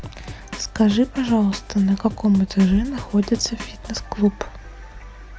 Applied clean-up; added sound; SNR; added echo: none; Drum; 17 dB; none.